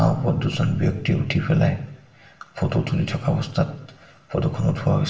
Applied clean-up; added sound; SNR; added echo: none; none; none; reverberation time 0.7 s.